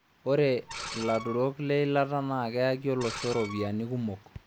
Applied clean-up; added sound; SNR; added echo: none; Screech; 12 dB; none.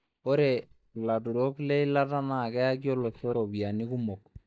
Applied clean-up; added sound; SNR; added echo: neural mask model DeepFilterNet 3.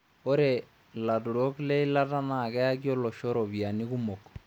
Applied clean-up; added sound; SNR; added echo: none; none; none; none.